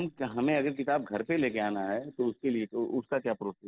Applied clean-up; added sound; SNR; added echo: neural separator model SepFormer DNS4.